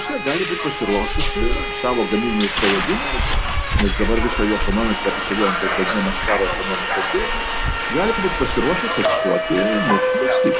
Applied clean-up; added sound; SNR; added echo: none; Subway, metro, underground; -2 dB; none.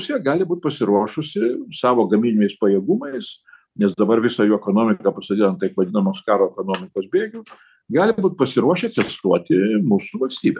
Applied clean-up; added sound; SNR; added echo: none; none; none; none.